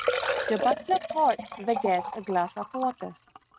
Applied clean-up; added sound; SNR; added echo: neural mask model RNNoise.